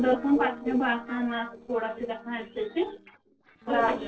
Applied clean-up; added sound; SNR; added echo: neural separator model SepFormer DNS4.